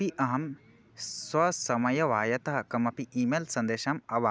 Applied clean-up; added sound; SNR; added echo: none; none; none; none.